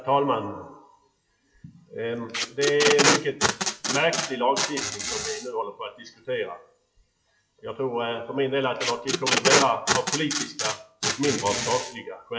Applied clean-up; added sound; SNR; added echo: classical method WPE with log-MMSE.